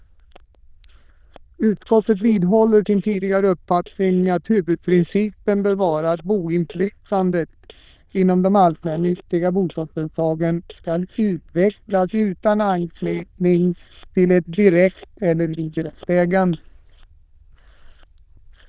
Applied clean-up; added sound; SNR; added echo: neural diffusion model UNIVERSE++.